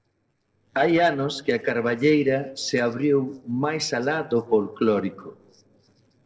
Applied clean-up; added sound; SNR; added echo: neural separator model SepFormer DNS4.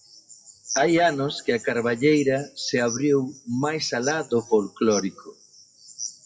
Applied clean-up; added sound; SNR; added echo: classical method WPE with log-MMSE.